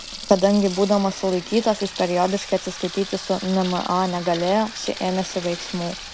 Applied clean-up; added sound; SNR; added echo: none; Sink (filling or washing) / Water tap, faucet; 13 dB; none.